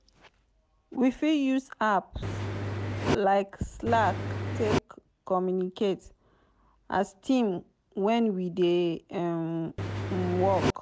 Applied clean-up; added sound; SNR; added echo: none; Engine; 2 dB; none.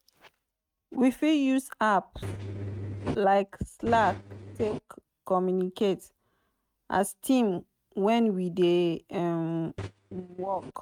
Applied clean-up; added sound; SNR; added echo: neural mask model RNNoise.